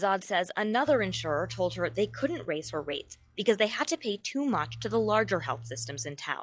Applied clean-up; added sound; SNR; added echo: classical method log-MMSE.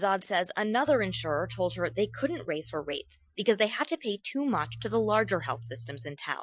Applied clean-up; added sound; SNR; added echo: classical method Wiener filter.